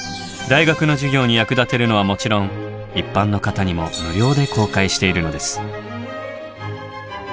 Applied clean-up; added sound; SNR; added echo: none; none; none; none.